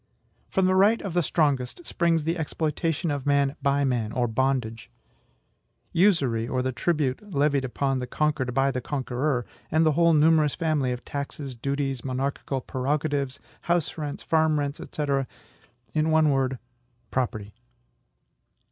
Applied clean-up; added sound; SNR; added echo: none; none; none; none.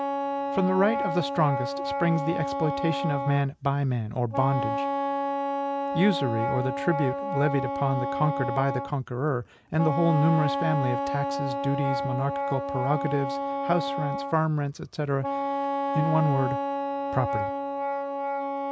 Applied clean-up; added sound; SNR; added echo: none; Wind instrument, woodwind instrument; 2 dB; none.